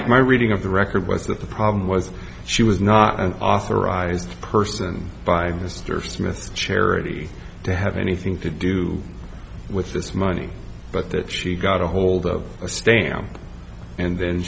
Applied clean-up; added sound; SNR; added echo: none; none; none; none.